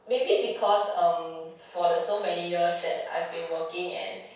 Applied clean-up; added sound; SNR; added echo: none; none; none; reverberation time 0.7 s.